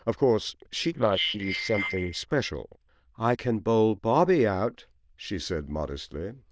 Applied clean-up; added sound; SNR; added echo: neural diffusion model UNIVERSE++.